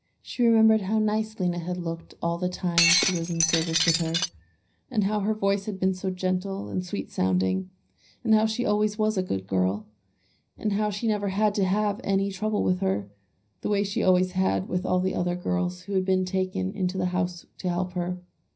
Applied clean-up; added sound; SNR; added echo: none; Shatter; 0 dB; reverberation time 0.4 s.